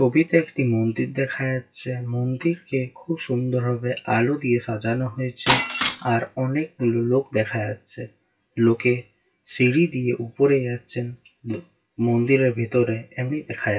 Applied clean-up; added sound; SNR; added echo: classical method WPE with log-MMSE.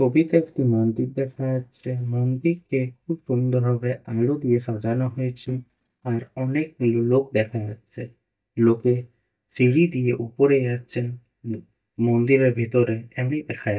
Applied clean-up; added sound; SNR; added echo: neural mask model DeepFilterNet 3.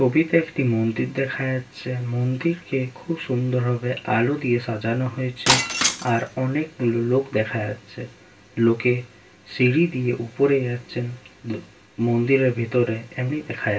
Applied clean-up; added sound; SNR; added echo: none; Shatter; 2 dB; reverberation time 0.2 s.